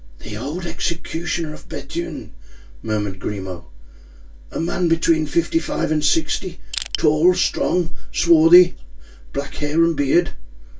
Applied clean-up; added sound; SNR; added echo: none; Crushing; 11 dB; reverberation time 0.2 s.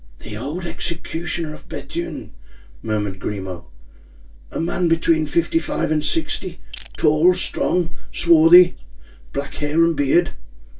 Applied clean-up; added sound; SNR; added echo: neural separator model SepFormer DNS4.